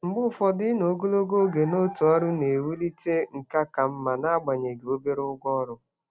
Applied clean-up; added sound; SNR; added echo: none; none; none; none.